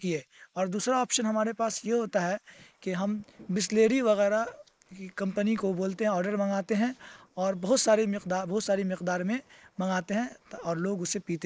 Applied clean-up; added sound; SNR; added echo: neural mask model Resemble Enhance denoiser.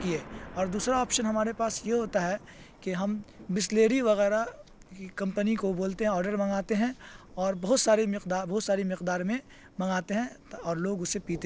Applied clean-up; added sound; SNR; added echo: none; Thunder; 20 dB; none.